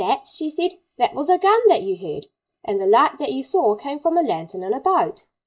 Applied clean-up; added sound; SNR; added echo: neural mask model Resemble Enhance denoiser.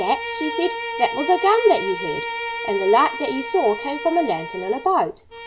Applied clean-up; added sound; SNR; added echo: none; Bowed string instrument; 8 dB; none.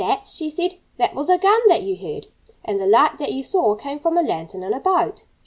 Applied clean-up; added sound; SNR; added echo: none; none; none; none.